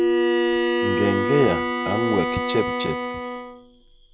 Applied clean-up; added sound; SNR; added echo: none; Keyboard (musical) + Bowed string instrument; -2 dB; none.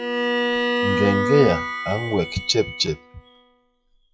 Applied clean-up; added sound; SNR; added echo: classical method log-MMSE.